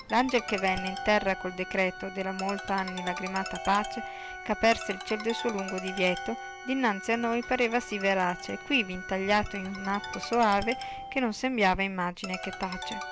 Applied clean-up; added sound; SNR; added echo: none; Ringtone + Organ; 10 dB; none.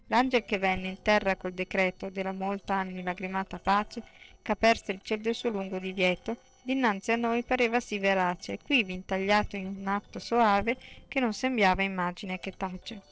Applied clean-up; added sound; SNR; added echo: neural separator model SepFormer DNS4.